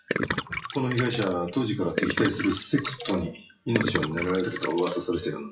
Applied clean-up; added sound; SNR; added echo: classical method WPE with log-MMSE.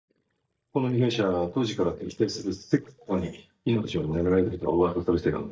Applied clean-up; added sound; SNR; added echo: neural mask model DeepFilterNet 3.